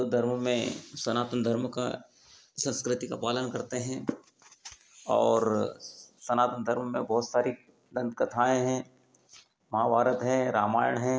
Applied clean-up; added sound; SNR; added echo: none; none; none; none.